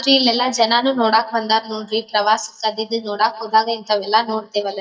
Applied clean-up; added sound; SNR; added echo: neural mask model DeepFilterNet 3.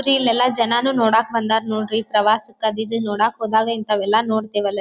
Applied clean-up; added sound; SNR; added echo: none; none; none; none.